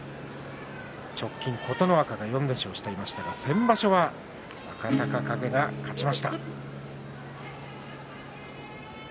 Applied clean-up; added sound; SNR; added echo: none; Acoustic guitar / Strum; 9 dB; none.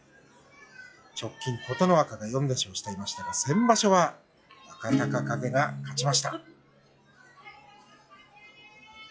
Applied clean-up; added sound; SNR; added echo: classical method log-MMSE.